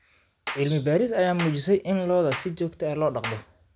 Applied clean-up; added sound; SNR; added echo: none; Clapping; 14 dB; none.